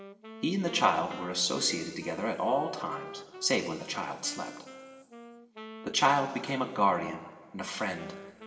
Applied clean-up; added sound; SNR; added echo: none; Wind instrument, woodwind instrument; 16 dB; reverberation time 2.2 s.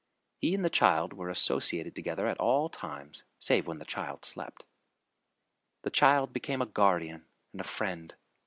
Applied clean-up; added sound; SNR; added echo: none; none; none; none.